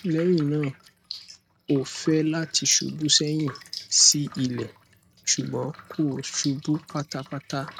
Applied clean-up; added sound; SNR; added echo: neural mask model RNNoise.